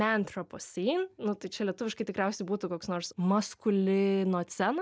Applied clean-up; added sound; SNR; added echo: none; none; none; none.